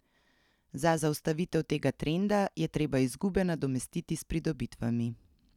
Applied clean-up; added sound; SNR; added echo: none; none; none; none.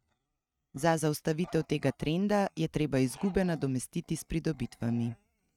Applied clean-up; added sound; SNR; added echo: neural mask model RNNoise.